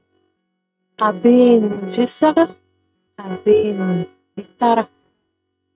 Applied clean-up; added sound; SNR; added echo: neural mask model RNNoise.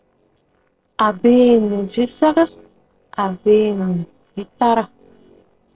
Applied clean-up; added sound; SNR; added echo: neural separator model SepFormer DNS4.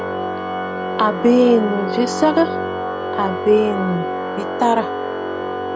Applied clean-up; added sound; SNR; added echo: none; Organ; 4 dB; none.